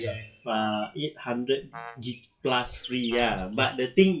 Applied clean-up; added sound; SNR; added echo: classical method log-MMSE.